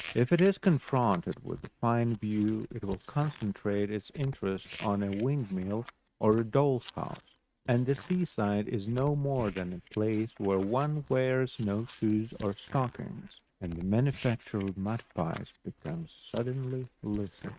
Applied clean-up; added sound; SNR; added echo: neural mask model RNNoise.